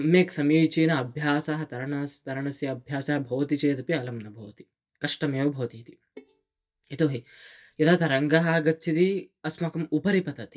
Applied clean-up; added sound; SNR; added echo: neural mask model DeepFilterNet 3.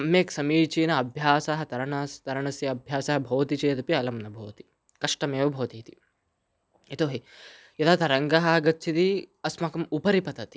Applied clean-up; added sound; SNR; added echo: none; none; none; none.